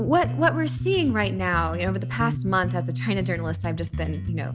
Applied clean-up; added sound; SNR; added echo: none; Bass guitar; 3 dB; none.